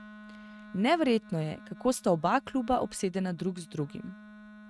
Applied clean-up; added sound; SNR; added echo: neural mask model RNNoise.